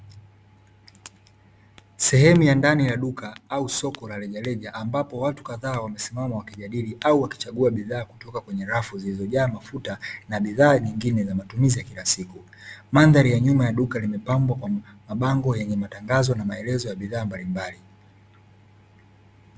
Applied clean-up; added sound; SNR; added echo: none; none; none; none.